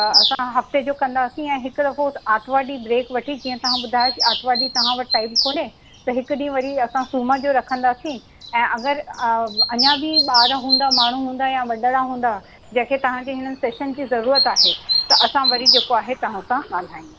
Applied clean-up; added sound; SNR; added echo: none; Bird vocalization, bird call, bird song; 2 dB; none.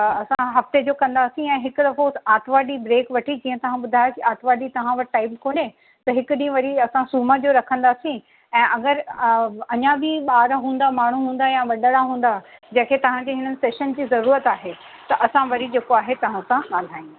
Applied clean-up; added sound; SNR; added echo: none; none; none; none.